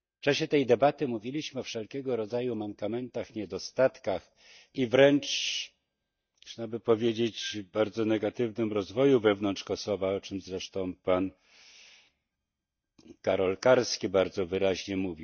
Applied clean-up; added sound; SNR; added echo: neural mask model DeepFilterNet 3.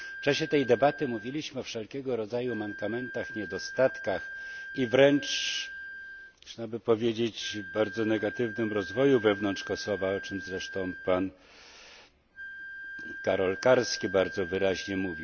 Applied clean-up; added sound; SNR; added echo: none; Wind instrument, woodwind instrument; 12 dB; none.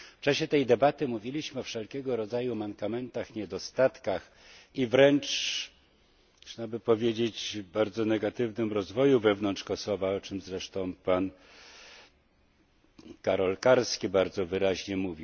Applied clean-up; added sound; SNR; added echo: none; none; none; none.